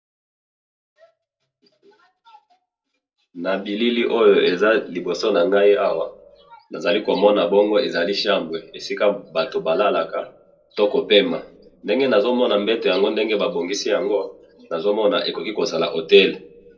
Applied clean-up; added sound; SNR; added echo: none; none; none; reverberation time 0.2 s.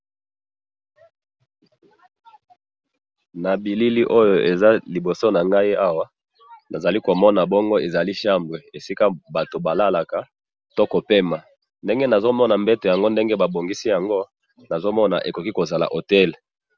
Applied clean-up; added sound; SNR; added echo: none; none; none; none.